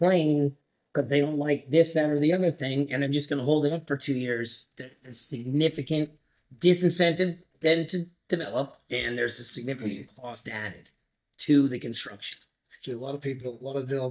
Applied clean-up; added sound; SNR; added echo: neural mask model DeepFilterNet 3.